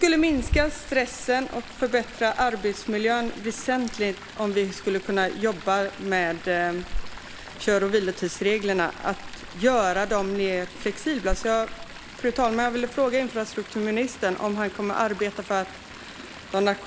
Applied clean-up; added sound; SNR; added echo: none; Chatter / Stream; 11 dB; none.